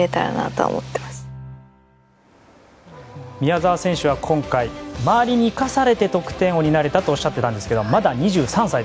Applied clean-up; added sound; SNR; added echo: none; none; none; none.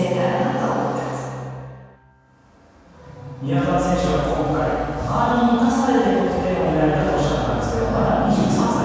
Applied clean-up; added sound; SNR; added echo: none; none; none; reverberation time 2.1 s.